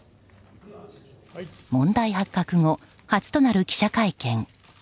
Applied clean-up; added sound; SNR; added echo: none; none; none; none.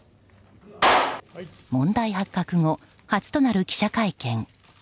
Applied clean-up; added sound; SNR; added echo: none; Clapping; 0 dB; none.